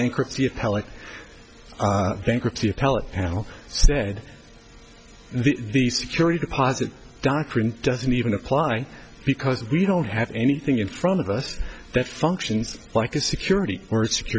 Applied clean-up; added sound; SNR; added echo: none; none; none; none.